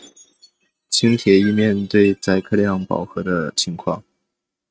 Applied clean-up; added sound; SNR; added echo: neural mask model RNNoise.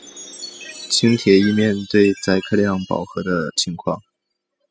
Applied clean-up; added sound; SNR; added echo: classical method spectral subtraction.